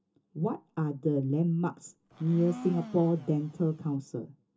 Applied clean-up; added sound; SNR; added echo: none; Domestic sounds, home sounds; 15 dB; reverberation time 0.2 s.